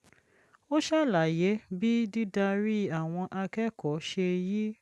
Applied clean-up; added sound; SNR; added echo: none; none; none; none.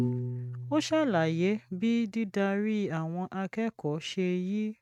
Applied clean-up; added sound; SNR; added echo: neural mask model RNNoise.